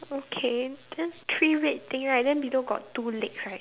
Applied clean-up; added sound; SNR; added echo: none; none; none; none.